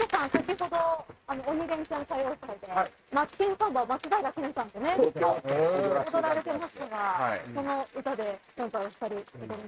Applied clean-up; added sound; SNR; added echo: neural mask model RNNoise.